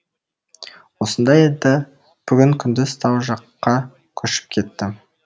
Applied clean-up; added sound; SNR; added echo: none; none; none; none.